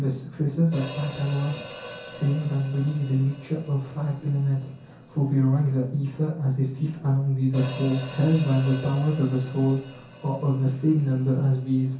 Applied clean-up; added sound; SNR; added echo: none; Hi-hat; 18 dB; reverberation time 0.6 s.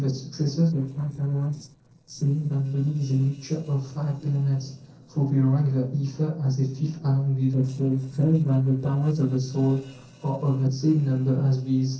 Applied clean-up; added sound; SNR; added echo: neural separator model SepFormer DNS4.